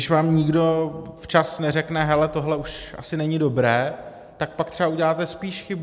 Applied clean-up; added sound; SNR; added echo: none; none; none; none.